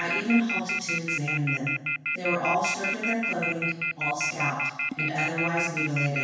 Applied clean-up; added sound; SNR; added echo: none; Telephone; 1 dB; reverberation time 1.1 s.